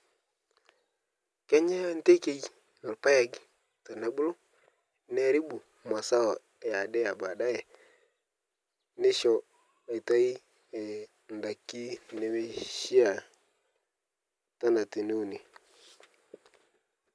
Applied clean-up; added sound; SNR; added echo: none; none; none; none.